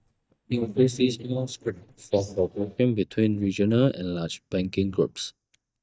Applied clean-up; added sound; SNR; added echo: neural mask model DeepFilterNet 3.